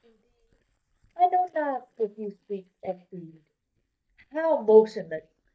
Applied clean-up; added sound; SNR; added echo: neural mask model DeepFilterNet 3.